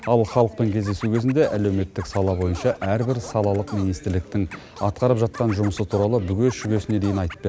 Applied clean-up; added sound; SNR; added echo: none; Scratching (performance technique); 19 dB; none.